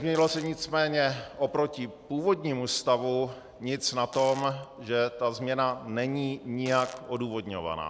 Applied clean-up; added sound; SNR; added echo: none; Fart; 18 dB; none.